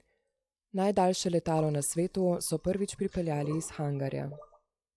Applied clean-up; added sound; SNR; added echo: classical method log-MMSE.